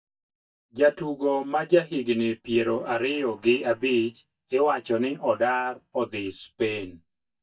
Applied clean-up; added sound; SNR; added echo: neural mask model DeepFilterNet 3.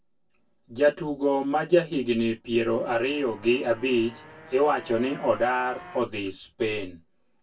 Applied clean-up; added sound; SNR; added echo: none; Motorcycle; 19 dB; reverberation time 0.1 s.